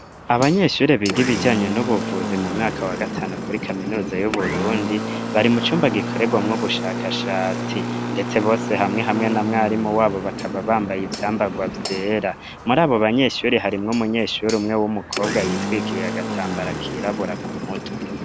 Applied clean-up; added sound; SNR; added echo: none; Engine; 5 dB; none.